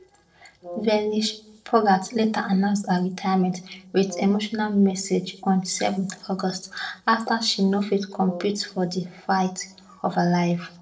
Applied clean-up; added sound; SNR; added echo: neural separator model SepFormer DNS4.